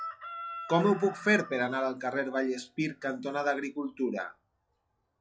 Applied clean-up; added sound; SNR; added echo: classical method log-MMSE.